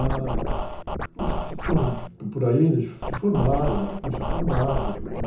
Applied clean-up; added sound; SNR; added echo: none; Scratching (performance technique); 2 dB; reverberation time 0.6 s.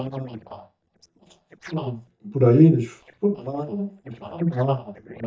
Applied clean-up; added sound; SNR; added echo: neural mask model DeepFilterNet 3.